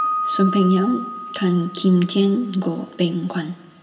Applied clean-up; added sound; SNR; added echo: none; Piano; 9 dB; reverberation time 1.6 s.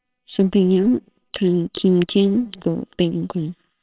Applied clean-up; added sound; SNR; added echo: neural separator model SepFormer WHAMR!.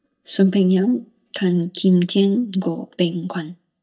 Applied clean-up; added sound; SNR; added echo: neural mask model DeepFilterNet 3.